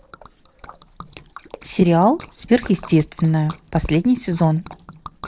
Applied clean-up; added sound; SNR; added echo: neural separator model SepFormer DNS4.